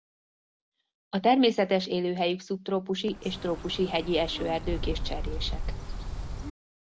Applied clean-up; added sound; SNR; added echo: none; Bird; 4 dB; none.